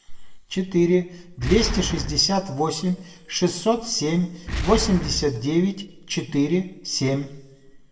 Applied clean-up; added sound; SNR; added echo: none; Boom; 9 dB; reverberation time 0.7 s.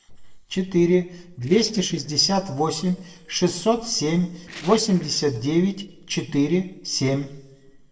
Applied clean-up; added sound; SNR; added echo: neural separator model SepFormer DNS4.